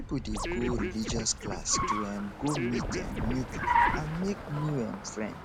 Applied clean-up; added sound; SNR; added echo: none; Car + Scratching (performance technique); -1 dB; none.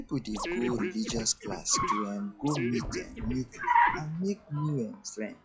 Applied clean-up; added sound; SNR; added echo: classical method log-MMSE.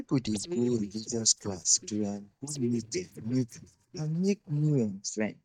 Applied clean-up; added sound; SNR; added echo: neural mask model DeepFilterNet 3.